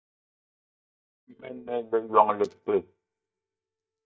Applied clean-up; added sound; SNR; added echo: neural mask model DeepFilterNet 3.